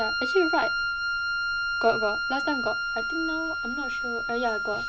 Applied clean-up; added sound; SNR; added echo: none; Wind instrument, woodwind instrument; -2 dB; none.